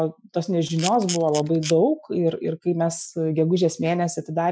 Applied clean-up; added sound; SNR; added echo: classical method Wiener filter.